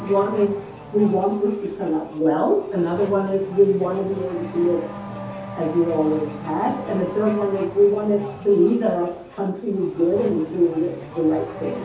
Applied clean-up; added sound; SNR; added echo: none; Race car, auto racing / Accelerating, revving, vroom; 14 dB; reverberation time 0.6 s.